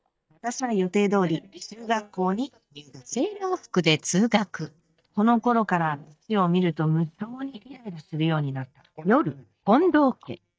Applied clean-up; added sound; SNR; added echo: neural mask model DeepFilterNet 3.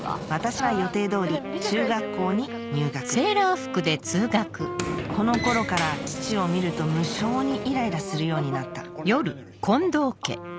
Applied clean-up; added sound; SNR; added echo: none; Wind instrument, woodwind instrument + Sliding door; 7 dB; none.